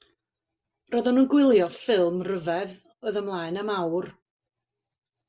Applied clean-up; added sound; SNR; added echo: none; none; none; none.